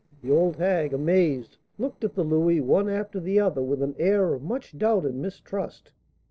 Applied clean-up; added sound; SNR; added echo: neural separator model SepFormer DNS4.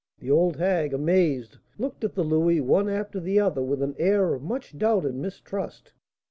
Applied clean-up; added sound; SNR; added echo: none; none; none; none.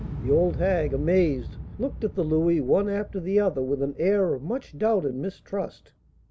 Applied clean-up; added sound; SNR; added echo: none; Explosion; 12 dB; none.